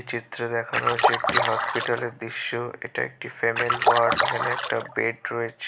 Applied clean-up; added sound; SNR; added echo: none; Splash, splatter; -4 dB; none.